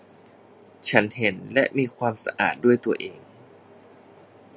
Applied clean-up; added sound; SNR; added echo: none; none; none; none.